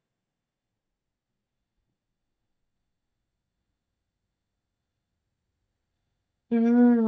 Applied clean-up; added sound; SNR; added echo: neural mask model DeepFilterNet 3.